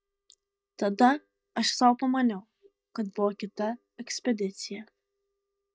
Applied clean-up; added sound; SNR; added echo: neural mask model DeepFilterNet 3.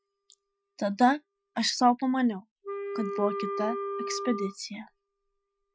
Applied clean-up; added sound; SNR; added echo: classical method Wiener filter.